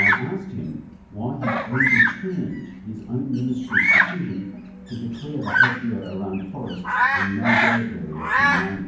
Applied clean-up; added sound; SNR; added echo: none; Bird vocalization, bird call, bird song; -4 dB; reverberation time 0.9 s.